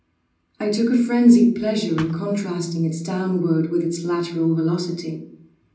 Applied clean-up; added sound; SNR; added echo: none; Thump, thud; 15 dB; reverberation time 0.6 s.